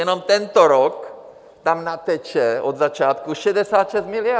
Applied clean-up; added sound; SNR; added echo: none; none; none; none.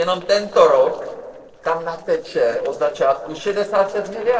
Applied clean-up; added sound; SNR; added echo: neural separator model SepFormer DNS4.